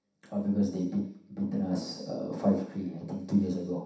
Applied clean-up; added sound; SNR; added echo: none; none; none; reverberation time 0.7 s.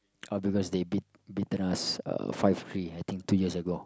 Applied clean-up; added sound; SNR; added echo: none; none; none; none.